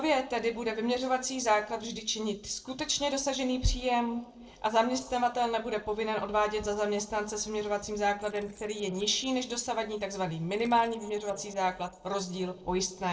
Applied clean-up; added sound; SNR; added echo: neural separator model SepFormer DNS4.